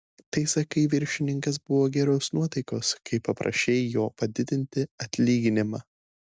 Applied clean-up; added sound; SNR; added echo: none; none; none; none.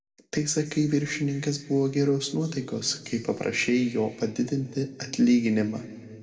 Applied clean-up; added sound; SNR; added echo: none; none; none; reverberation time 1.8 s.